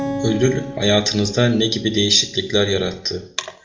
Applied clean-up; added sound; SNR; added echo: none; Acoustic guitar; 13 dB; reverberation time 0.3 s.